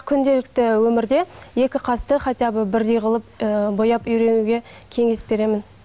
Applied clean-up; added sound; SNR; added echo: none; none; none; none.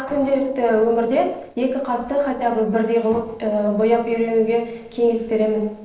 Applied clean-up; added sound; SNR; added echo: neural separator model SepFormer DNS4.